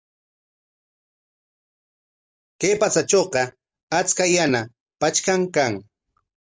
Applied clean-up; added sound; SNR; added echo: none; none; none; none.